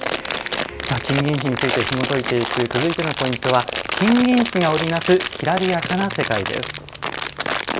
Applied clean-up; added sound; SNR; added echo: none; Crumpling, crinkling; 5 dB; none.